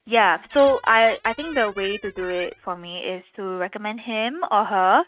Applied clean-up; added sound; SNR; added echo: neural mask model RNNoise.